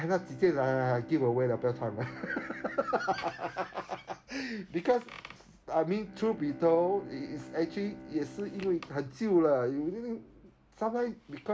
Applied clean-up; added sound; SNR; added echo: none; Bowed string instrument; 18 dB; none.